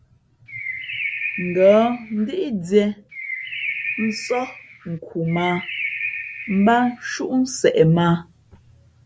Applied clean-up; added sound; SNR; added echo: none; Bird; 8 dB; none.